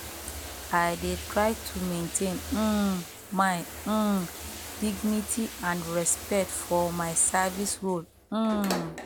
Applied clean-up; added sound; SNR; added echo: none; Bathtub (filling or washing); 10 dB; none.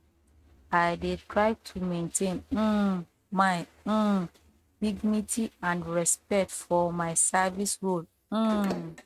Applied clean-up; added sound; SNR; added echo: neural mask model RNNoise.